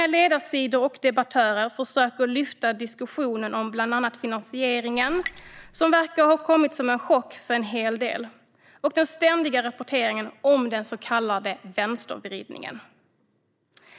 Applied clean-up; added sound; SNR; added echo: neural mask model DeepFilterNet 3.